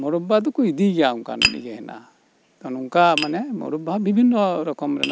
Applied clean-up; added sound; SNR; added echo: none; Tap; 10 dB; none.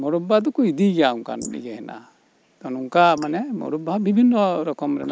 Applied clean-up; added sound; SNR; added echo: neural mask model Resemble Enhance denoiser.